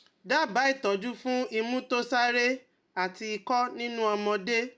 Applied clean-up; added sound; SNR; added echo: none; none; none; none.